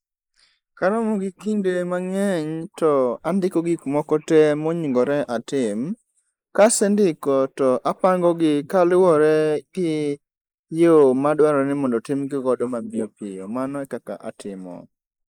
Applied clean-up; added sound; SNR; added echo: neural mask model Resemble Enhance denoiser.